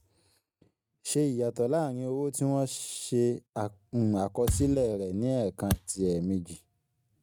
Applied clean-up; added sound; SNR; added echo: neural mask model RNNoise.